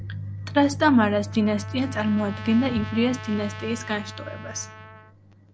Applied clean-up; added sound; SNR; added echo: none; Trumpet; 18 dB; none.